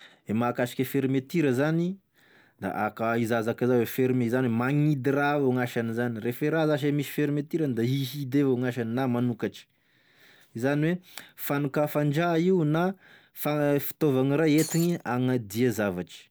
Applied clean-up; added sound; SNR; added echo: none; Shatter; 12 dB; none.